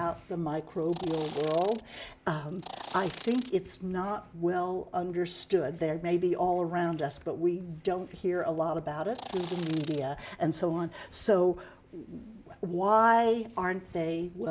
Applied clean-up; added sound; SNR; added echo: none; Insect; 14 dB; none.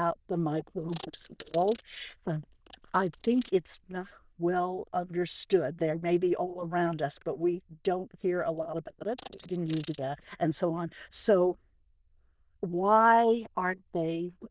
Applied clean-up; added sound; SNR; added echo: neural diffusion model UNIVERSE++.